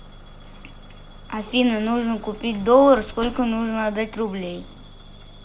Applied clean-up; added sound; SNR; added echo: none; Bus / Alarm; 16 dB; none.